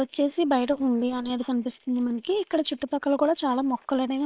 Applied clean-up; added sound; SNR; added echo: neural separator model SepFormer WHAM!.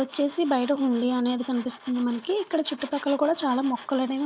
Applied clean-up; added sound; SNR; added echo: none; Tools; 20 dB; none.